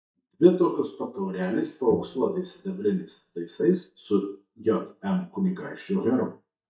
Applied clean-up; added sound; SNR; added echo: neural mask model DeepFilterNet 3.